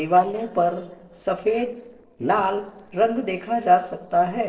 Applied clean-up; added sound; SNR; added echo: neural separator model SepFormer DNS4.